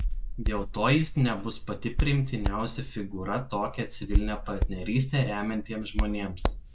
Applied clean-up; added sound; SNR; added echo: none; Hands; 1 dB; none.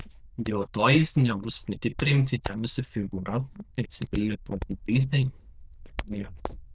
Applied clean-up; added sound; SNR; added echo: neural diffusion model UNIVERSE++.